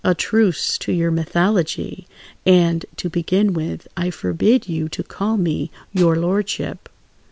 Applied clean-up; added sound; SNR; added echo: none; Tools; 19 dB; none.